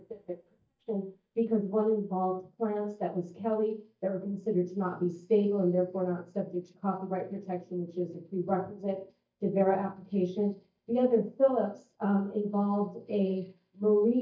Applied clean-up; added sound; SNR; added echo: neural mask model DeepFilterNet 3.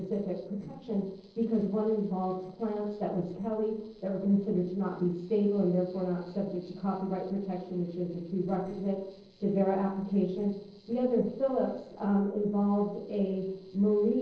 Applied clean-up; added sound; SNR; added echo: neural separator model SepFormer DNS4.